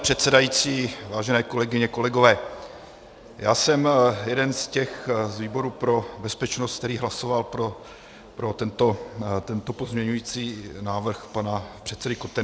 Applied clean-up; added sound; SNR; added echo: none; none; none; none.